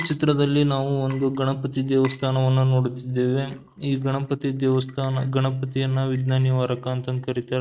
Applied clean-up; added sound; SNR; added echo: neural mask model RNNoise.